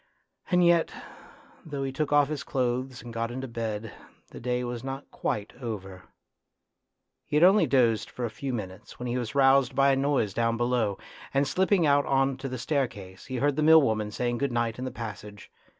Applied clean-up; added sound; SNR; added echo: none; none; none; none.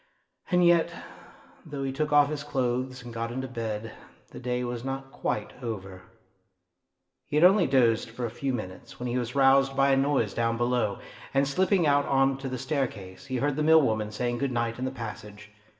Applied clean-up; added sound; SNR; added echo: none; none; none; reverberation time 0.9 s.